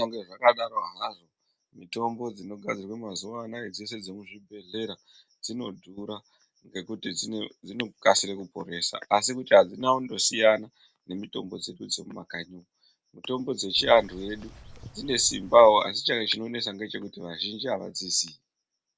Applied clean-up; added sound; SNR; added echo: none; Bird; 19 dB; none.